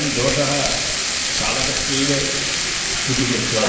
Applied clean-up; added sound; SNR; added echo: none; Frying (food); -3 dB; reverberation time 1.0 s.